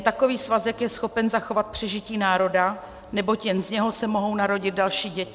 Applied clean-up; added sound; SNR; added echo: none; none; none; none.